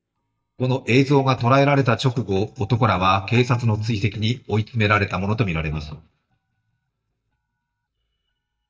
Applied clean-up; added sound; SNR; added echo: neural mask model DeepFilterNet 3.